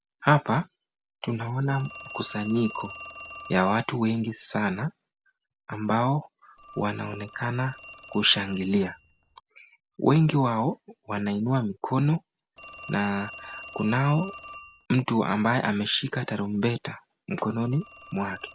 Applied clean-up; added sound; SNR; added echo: none; Telephone; 20 dB; none.